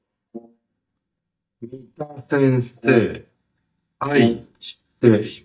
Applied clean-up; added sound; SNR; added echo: neural mask model DeepFilterNet 3.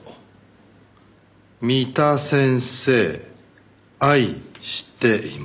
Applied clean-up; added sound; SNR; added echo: none; none; none; none.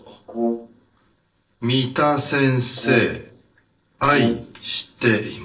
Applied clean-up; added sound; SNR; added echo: neural separator model SepFormer DNS4.